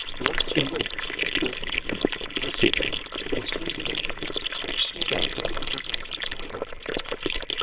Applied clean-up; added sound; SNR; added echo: neural separator model SepFormer WHAMR!.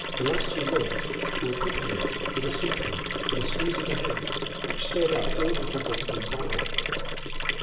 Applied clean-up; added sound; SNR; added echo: none; Liquid; 1 dB; reverberation time 2.3 s.